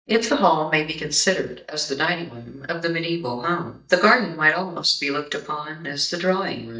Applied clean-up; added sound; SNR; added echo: neural mask model DeepFilterNet 3.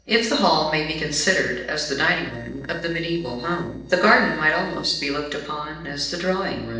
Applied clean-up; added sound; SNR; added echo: neural separator model SepFormer DNS4.